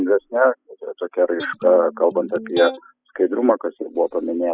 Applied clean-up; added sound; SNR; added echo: classical method spectral subtraction.